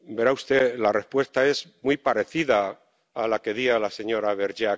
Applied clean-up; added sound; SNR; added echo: none; none; none; none.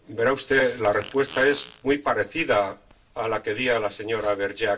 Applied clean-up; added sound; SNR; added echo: none; Fart; 20 dB; reverberation time 0.2 s.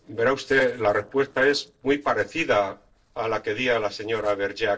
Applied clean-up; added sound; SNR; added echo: neural separator model SepFormer DNS4.